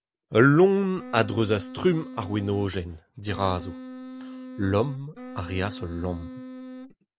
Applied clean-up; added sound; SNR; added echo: none; Wind instrument, woodwind instrument; 13 dB; none.